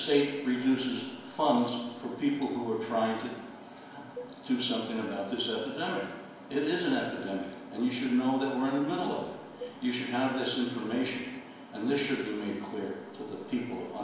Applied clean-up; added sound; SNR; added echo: none; Cowbell; 19 dB; reverberation time 0.7 s.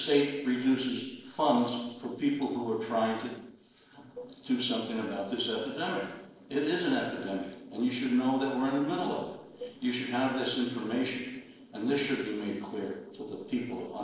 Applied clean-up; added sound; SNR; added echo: neural separator model SepFormer DNS4.